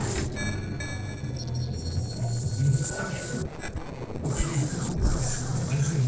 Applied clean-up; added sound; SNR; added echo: neural separator model SepFormer DNS4.